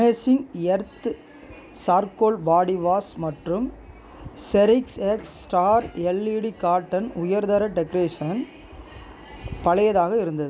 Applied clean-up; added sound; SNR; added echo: none; none; none; none.